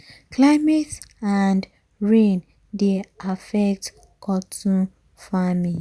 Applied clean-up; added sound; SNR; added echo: none; none; none; none.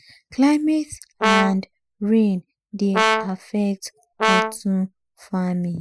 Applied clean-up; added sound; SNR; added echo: classical method spectral subtraction.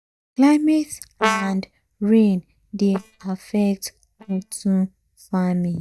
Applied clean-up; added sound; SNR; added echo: neural mask model DeepFilterNet 3.